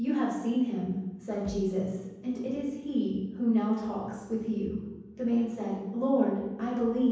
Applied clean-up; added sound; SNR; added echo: none; Bass drum; 17 dB; reverberation time 1.1 s.